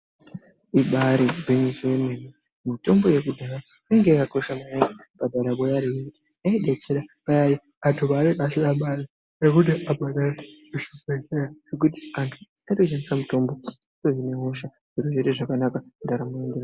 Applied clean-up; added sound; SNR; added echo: none; none; none; none.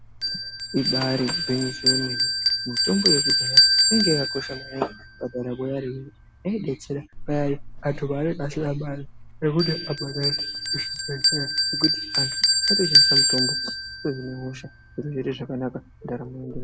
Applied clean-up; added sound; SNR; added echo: none; Bell; -3 dB; none.